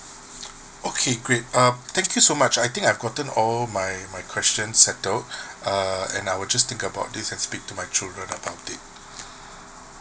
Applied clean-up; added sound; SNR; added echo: none; none; none; none.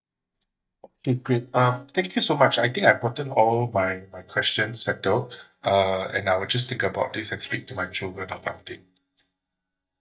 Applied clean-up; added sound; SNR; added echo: neural mask model DeepFilterNet 3.